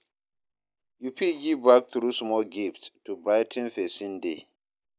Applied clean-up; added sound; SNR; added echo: none; none; none; none.